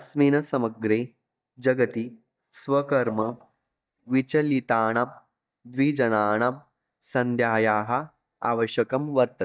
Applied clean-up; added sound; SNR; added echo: neural mask model DeepFilterNet 3.